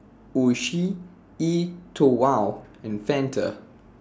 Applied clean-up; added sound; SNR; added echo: none; none; none; none.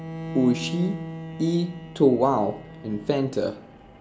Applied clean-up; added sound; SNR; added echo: none; Bowed string instrument; 12 dB; reverberation time 0.7 s.